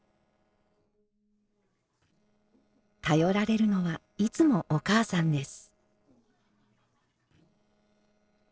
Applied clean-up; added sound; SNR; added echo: neural separator model SepFormer DNS4.